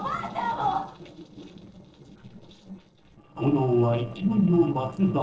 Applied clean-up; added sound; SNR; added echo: neural separator model SepFormer DNS4.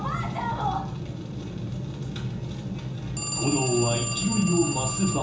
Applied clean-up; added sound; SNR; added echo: none; Telephone; 6 dB; reverberation time 1.2 s.